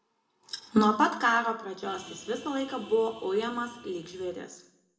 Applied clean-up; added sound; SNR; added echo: none; Vehicle horn, car horn, honking; 19 dB; reverberation time 0.6 s.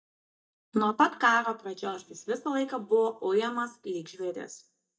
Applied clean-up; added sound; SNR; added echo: neural mask model DeepFilterNet 3.